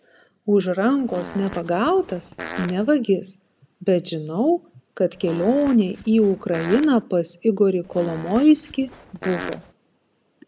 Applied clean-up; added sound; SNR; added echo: none; Fart; 14 dB; none.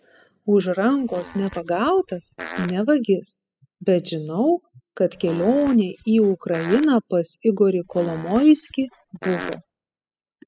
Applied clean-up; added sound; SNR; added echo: classical method spectral subtraction.